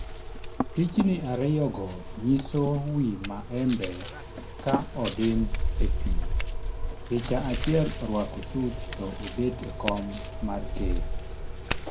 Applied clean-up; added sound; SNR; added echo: none; Scissors; 1 dB; reverberation time 0.2 s.